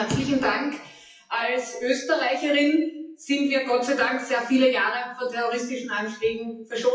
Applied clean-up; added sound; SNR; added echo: classical method WPE with log-MMSE.